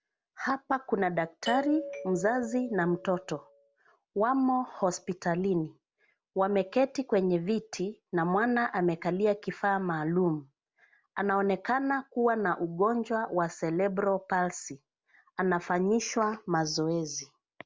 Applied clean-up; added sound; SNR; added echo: none; Doorbell; 11 dB; none.